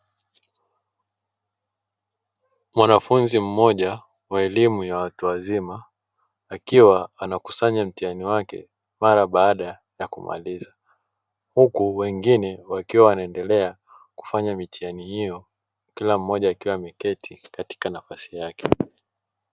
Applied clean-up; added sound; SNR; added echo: none; none; none; none.